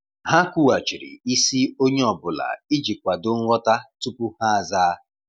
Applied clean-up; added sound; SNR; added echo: none; none; none; none.